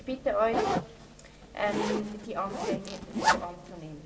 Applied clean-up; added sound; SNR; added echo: none; Zipper (clothing); 0 dB; reverberation time 1.0 s.